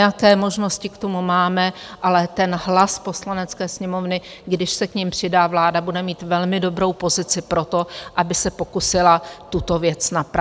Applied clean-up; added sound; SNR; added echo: none; none; none; none.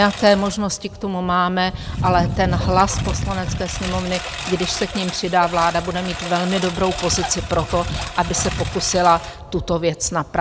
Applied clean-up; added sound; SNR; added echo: none; Engine; 7 dB; none.